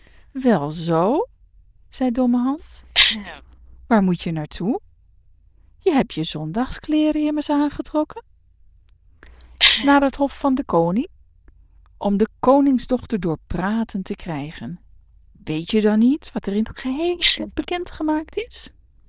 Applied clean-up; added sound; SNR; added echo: neural diffusion model UNIVERSE++.